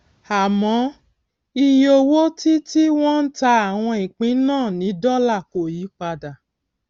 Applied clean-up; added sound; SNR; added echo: none; none; none; none.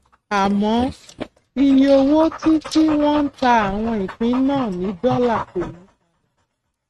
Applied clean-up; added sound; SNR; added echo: neural mask model RNNoise.